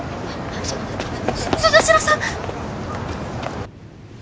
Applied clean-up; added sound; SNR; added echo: none; none; none; none.